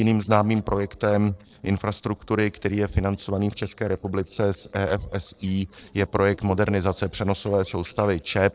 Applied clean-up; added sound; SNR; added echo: neural separator model SepFormer DNS4.